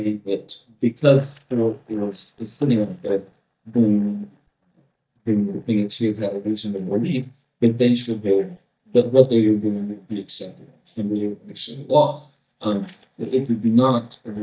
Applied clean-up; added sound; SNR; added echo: neural mask model DeepFilterNet 3.